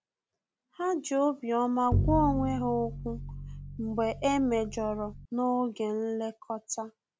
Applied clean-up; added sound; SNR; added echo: none; Bowed string instrument; 3 dB; none.